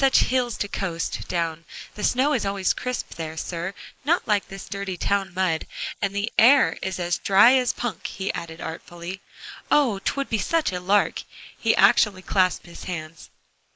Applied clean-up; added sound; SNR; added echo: neural mask model Resemble Enhance denoiser.